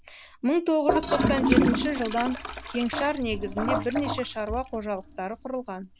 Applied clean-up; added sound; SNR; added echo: none; Toilet flush / Gurgling; 1 dB; none.